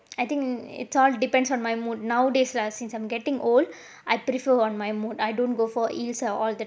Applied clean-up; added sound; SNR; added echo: none; none; none; none.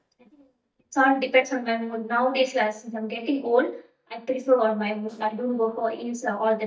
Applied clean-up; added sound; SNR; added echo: neural mask model DeepFilterNet 3.